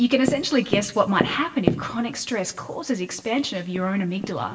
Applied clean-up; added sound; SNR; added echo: none; Tap; 7 dB; reverberation time 0.7 s.